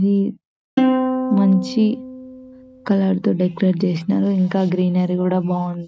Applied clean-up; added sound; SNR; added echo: none; Plucked string instrument; 5 dB; none.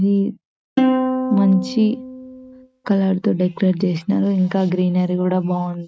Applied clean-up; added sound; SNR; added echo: neural mask model RNNoise.